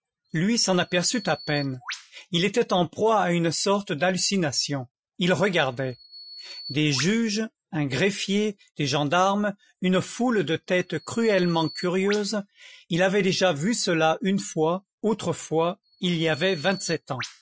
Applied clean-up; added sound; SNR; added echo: classical method Wiener filter.